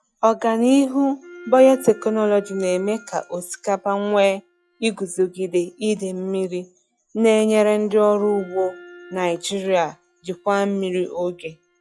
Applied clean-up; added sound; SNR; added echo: classical method log-MMSE.